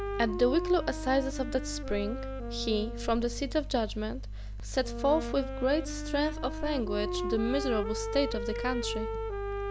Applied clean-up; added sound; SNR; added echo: none; Wind instrument, woodwind instrument; 7 dB; none.